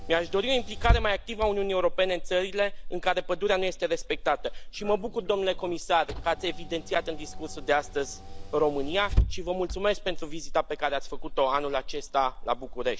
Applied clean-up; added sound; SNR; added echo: none; Engine / Car; 4 dB; none.